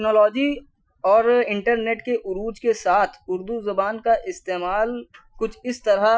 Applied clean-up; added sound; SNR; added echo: classical method Wiener filter.